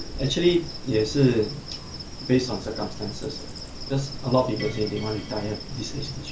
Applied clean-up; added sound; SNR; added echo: none; Insect; 11 dB; none.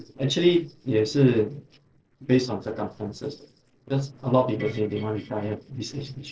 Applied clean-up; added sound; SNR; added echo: neural separator model SepFormer DNS4.